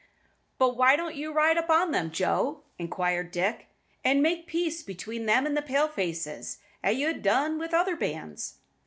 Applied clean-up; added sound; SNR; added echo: none; none; none; none.